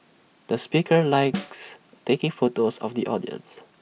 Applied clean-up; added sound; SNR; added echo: none; Snare drum; 14 dB; none.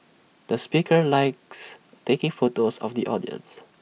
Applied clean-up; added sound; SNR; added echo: none; none; none; none.